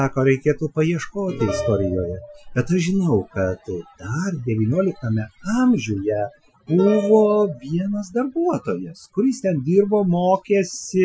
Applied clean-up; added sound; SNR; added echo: classical method Wiener filter.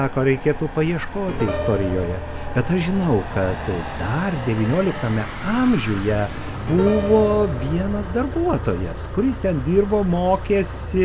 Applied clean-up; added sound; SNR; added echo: none; Piano + Motor vehicle (road); 8 dB; none.